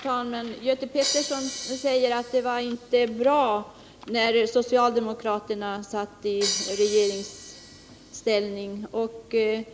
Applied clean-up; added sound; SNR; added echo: none; Crash cymbal; 10 dB; none.